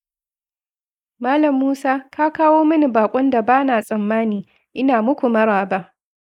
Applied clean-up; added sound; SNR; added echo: neural mask model Resemble Enhance denoiser.